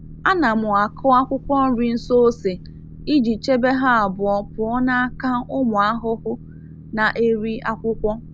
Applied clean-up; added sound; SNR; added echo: none; Boat, Water vehicle; 16 dB; none.